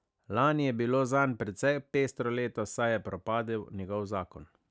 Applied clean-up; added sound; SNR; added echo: none; none; none; none.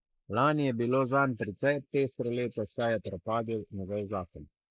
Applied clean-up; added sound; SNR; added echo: neural mask model Resemble Enhance denoiser.